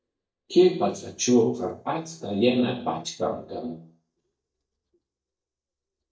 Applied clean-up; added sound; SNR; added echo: neural mask model DeepFilterNet 3.